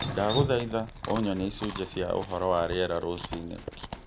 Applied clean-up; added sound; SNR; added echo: none; Drip + Chewing, mastication; 6 dB; none.